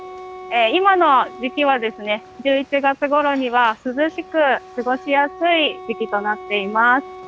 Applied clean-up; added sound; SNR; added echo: none; Wind instrument, woodwind instrument; 18 dB; none.